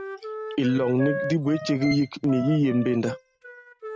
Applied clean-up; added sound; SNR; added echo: neural mask model RNNoise.